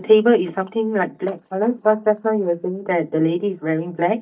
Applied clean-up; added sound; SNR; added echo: neural mask model DeepFilterNet 3.